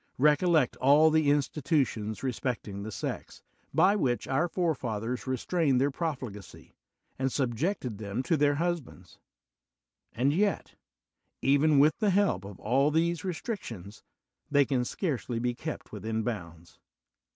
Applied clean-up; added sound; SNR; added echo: none; none; none; none.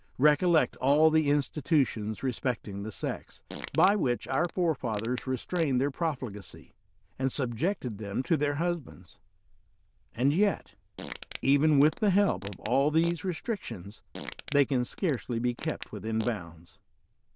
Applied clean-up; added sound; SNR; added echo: neural diffusion model UNIVERSE++.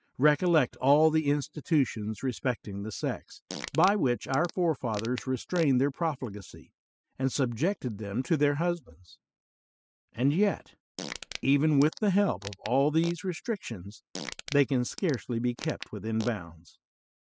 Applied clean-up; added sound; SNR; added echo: classical method spectral subtraction.